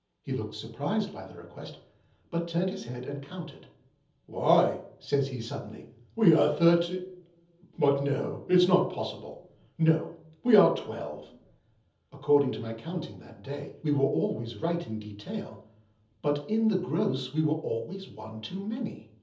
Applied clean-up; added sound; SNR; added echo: none; none; none; reverberation time 0.7 s.